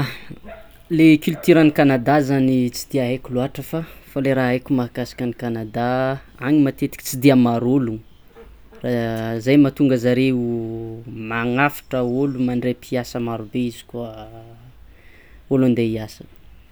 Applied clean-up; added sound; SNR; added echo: none; none; none; none.